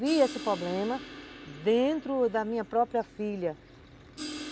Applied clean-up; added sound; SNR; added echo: none; Crash cymbal; 13 dB; none.